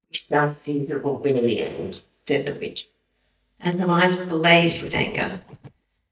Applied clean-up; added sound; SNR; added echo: neural mask model DeepFilterNet 3.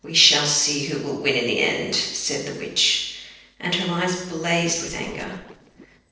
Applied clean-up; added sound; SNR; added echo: neural separator model SepFormer DNS4.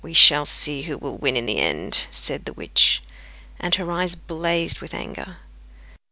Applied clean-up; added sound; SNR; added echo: none; none; none; none.